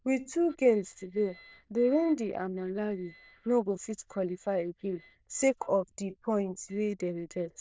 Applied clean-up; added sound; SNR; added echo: neural diffusion model UNIVERSE++.